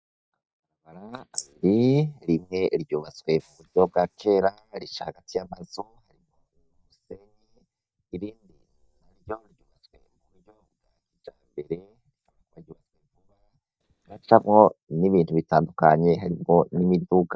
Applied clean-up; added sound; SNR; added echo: neural mask model DeepFilterNet 3.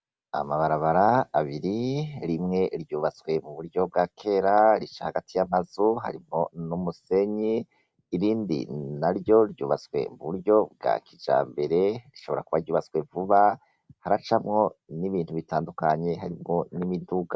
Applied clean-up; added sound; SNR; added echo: none; none; none; none.